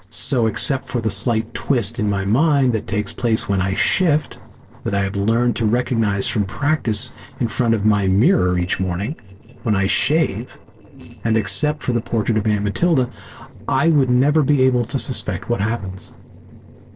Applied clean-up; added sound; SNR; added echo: neural separator model SepFormer DNS4.